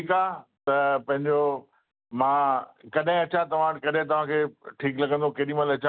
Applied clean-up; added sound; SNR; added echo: none; none; none; none.